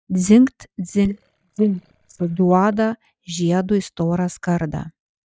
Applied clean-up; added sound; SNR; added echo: neural mask model DeepFilterNet 3.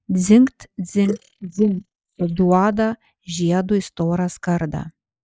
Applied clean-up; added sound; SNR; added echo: neural mask model Resemble Enhance denoiser.